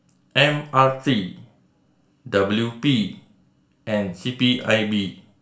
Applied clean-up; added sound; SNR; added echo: none; none; none; reverberation time 0.4 s.